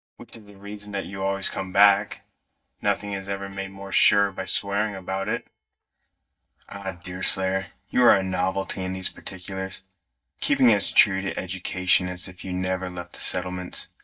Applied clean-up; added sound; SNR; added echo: neural mask model DeepFilterNet 3.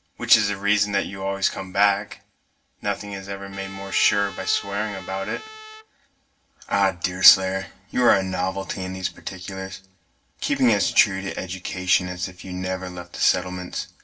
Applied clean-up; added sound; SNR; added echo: none; Trumpet; 14 dB; reverberation time 0.2 s.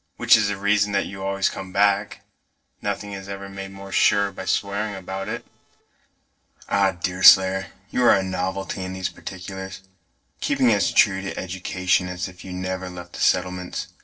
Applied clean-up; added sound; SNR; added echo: neural separator model SepFormer DNS4.